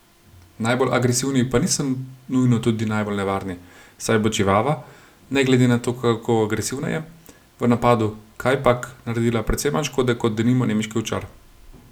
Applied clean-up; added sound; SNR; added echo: none; none; none; none.